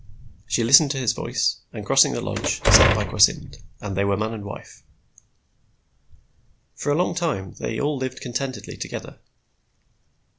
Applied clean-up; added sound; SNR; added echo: none; Door; -4 dB; none.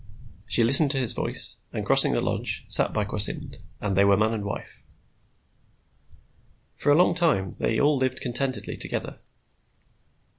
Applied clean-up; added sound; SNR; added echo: none; none; none; none.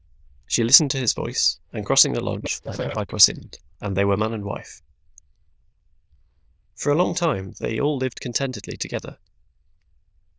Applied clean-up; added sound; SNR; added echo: neural diffusion model UNIVERSE++.